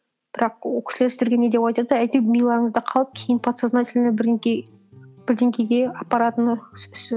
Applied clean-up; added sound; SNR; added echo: none; none; none; none.